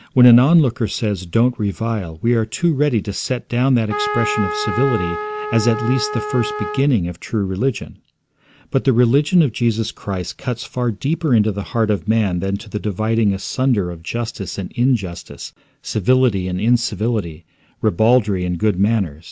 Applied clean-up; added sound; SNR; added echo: none; Trumpet; 6 dB; none.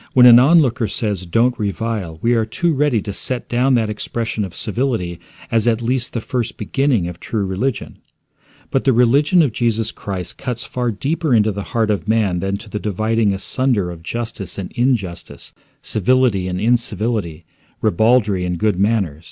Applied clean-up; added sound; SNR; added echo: none; none; none; none.